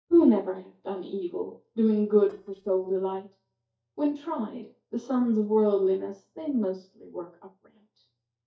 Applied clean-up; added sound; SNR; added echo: neural mask model DeepFilterNet 3.